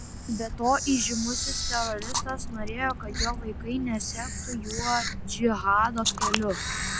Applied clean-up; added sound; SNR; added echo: none; Drip / Water + Camera; 3 dB; none.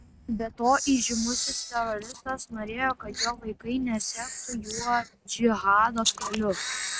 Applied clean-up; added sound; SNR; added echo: neural mask model RNNoise.